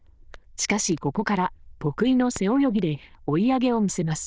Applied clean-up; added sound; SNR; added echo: neural diffusion model UNIVERSE++.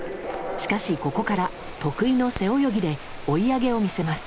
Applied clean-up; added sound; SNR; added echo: none; Crackle; 15 dB; none.